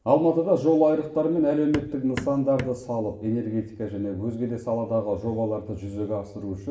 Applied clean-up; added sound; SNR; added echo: none; Hammer; 11 dB; reverberation time 0.8 s.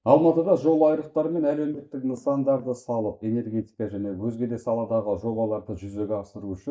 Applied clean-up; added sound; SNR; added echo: neural mask model DeepFilterNet 3.